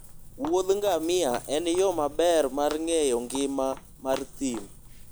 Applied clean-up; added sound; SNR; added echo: none; Walk, footsteps; 16 dB; none.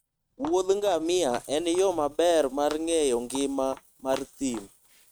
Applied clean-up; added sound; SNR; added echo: neural mask model RNNoise.